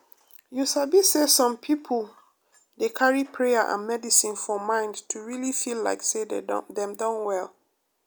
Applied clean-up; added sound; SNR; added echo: none; none; none; none.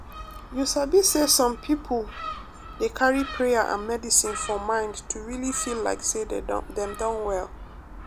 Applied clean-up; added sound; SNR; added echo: none; Gull, seagull; 13 dB; none.